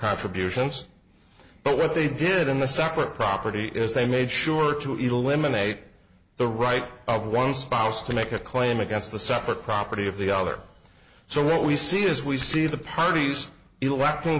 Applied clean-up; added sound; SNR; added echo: none; Splash, splatter; 14 dB; none.